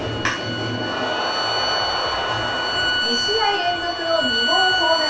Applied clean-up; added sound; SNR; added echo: none; Bowed string instrument; 0 dB; reverberation time 0.3 s.